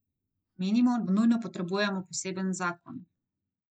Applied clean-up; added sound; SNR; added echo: neural mask model Resemble Enhance denoiser.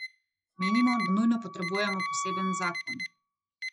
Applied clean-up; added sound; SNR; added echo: classical method log-MMSE.